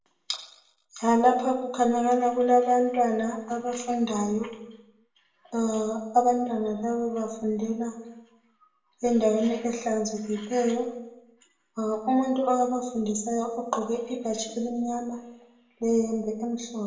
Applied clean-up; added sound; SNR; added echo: none; none; none; reverberation time 0.8 s.